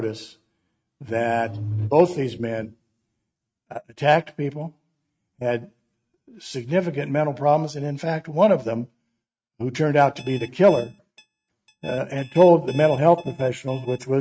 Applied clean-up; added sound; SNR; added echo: neural mask model RNNoise.